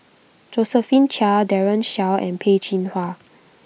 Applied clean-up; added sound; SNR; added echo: none; none; none; none.